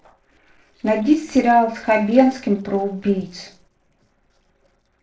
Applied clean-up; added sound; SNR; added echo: neural separator model SepFormer DNS4.